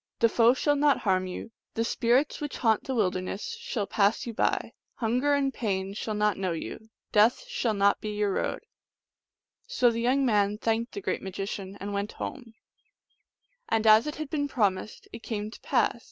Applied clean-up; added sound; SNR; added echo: none; none; none; none.